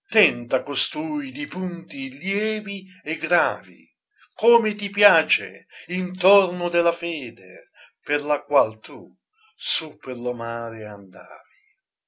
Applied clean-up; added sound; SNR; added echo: none; none; none; none.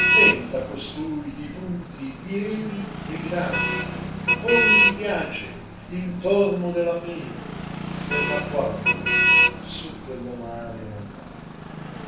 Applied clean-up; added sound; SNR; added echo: none; Motor vehicle (road); -4 dB; reverberation time 0.6 s.